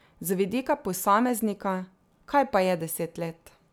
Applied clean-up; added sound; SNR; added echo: none; none; none; none.